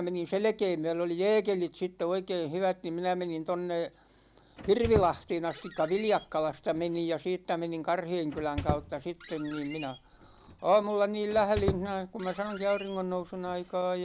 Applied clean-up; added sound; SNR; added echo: none; Squeak; 10 dB; none.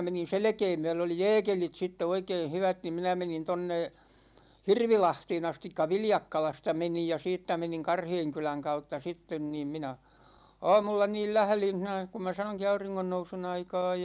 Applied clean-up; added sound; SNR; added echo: none; none; none; none.